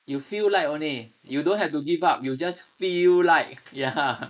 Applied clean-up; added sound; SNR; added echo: neural mask model Resemble Enhance denoiser.